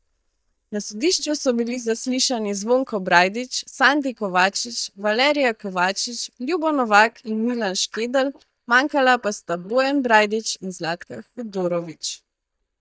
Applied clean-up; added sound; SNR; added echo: neural mask model DeepFilterNet 3.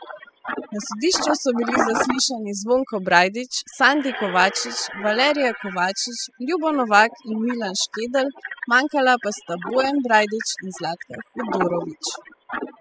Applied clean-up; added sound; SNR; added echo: classical method spectral subtraction.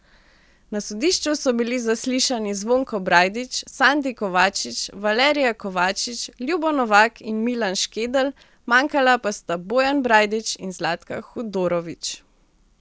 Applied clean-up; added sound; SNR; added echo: none; none; none; none.